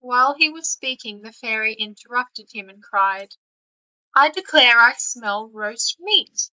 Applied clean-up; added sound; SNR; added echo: neural mask model Resemble Enhance denoiser.